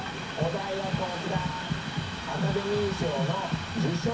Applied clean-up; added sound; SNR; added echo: none; Train; 6 dB; reverberation time 0.3 s.